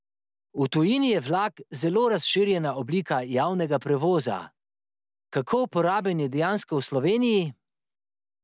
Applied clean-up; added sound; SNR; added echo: none; none; none; none.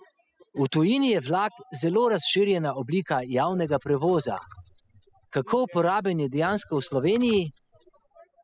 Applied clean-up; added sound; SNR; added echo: classical method spectral subtraction.